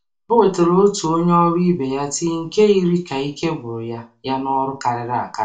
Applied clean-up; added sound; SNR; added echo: none; none; none; reverberation time 0.2 s.